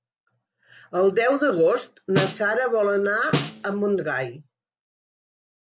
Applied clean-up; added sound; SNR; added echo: none; Snare drum; 5 dB; none.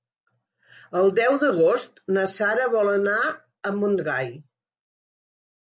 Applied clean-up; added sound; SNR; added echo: none; none; none; none.